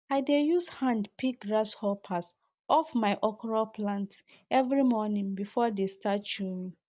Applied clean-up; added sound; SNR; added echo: none; none; none; none.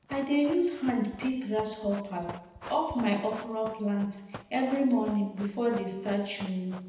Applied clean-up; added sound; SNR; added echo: none; Run; 17 dB; reverberation time 0.9 s.